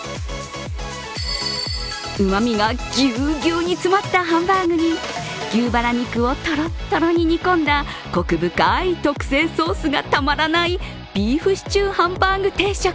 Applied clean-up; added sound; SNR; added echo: none; none; none; none.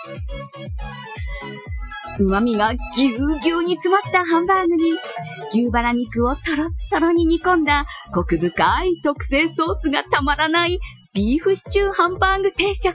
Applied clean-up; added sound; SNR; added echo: classical method Wiener filter.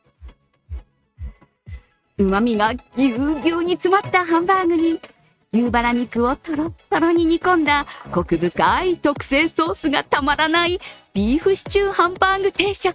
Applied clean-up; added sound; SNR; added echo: neural mask model RNNoise.